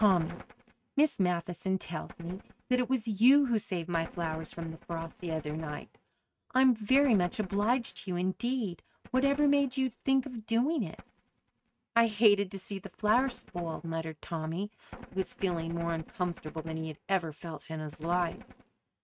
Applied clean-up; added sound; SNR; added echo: neural mask model RNNoise.